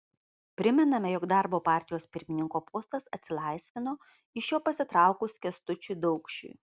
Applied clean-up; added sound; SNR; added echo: none; none; none; none.